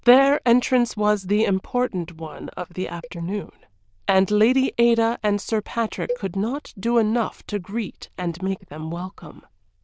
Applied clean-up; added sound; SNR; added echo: neural diffusion model UNIVERSE++.